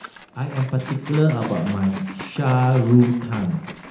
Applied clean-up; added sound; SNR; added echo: none; Liquid; 16 dB; reverberation time 0.9 s.